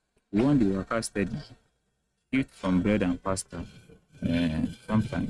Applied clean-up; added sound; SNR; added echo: neural mask model RNNoise.